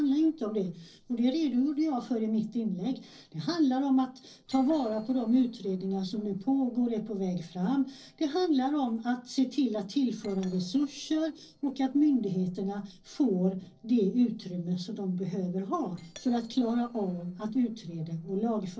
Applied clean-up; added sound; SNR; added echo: neural separator model SepFormer DNS4.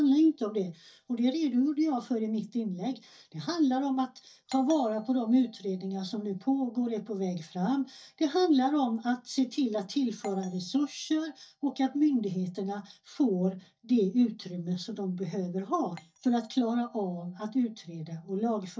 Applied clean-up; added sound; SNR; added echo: neural mask model DeepFilterNet 3.